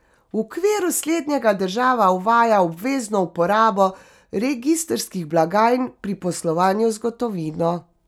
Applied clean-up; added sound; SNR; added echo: none; none; none; none.